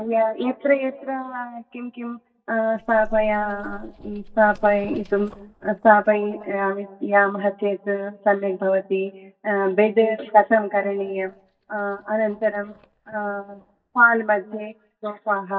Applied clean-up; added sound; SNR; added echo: neural mask model DeepFilterNet 3.